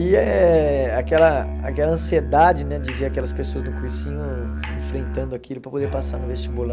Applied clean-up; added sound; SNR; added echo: none; Musical instrument; 5 dB; none.